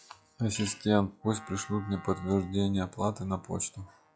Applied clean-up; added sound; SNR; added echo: classical method log-MMSE.